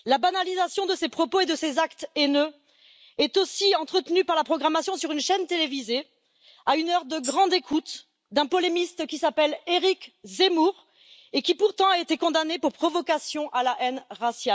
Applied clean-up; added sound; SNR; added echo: none; Tambourine; 11 dB; none.